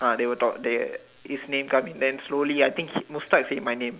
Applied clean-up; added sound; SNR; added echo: none; none; none; none.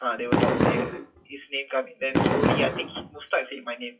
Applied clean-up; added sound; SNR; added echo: classical method WPE with log-MMSE.